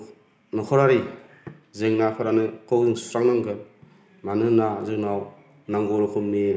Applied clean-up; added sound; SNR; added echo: none; none; none; none.